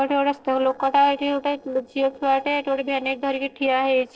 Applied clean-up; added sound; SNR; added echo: neural separator model SepFormer DNS4.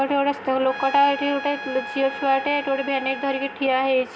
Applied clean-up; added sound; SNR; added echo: none; Trumpet; 13 dB; reverberation time 0.3 s.